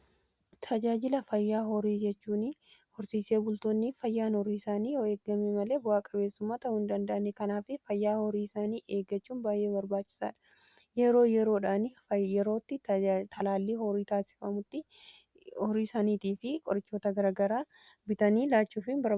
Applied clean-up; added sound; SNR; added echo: none; none; none; none.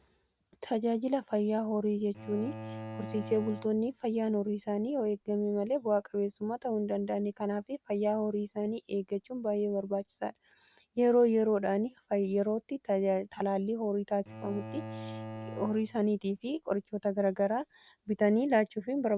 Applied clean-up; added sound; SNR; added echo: none; Bowed string instrument; 14 dB; none.